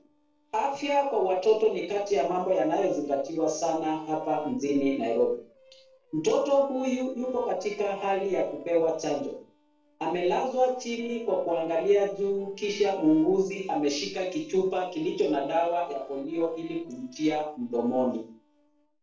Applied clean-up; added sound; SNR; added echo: neural separator model SepFormer DNS4.